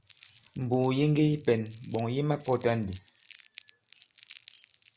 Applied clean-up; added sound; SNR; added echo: none; Crumpling, crinkling; 20 dB; none.